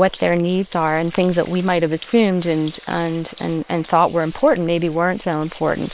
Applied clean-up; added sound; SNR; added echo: neural separator model SepFormer WHAM!.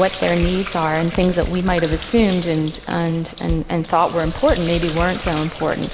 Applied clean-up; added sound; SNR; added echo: none; Sink (filling or washing) + Bass drum / Snare drum / Drum kit; 9 dB; none.